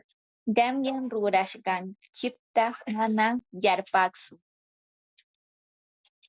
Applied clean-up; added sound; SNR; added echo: none; none; none; none.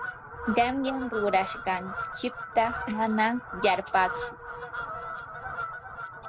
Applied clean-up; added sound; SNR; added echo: none; Fowl; 7 dB; none.